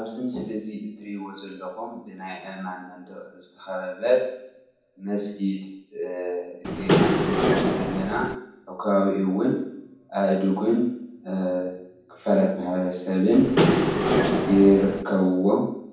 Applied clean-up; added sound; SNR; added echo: none; Engine / Mechanisms; -3 dB; reverberation time 1.2 s.